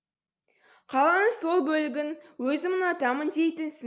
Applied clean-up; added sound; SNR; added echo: none; none; none; none.